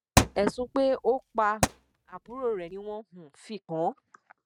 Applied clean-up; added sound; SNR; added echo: neural mask model RNNoise.